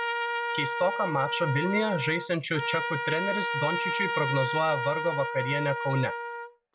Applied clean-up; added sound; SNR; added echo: none; Trumpet; 2 dB; none.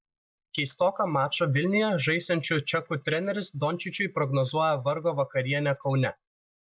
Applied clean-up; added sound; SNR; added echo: neural mask model Resemble Enhance denoiser.